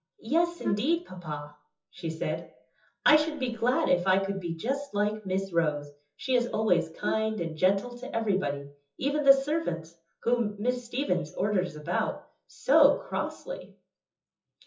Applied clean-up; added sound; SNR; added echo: classical method WPE with log-MMSE.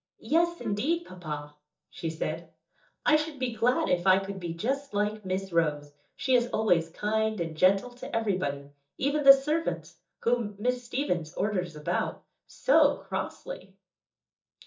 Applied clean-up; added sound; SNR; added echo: neural mask model DeepFilterNet 3.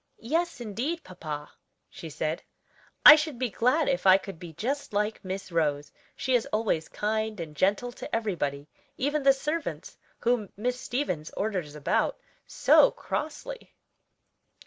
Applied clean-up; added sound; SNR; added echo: none; none; none; none.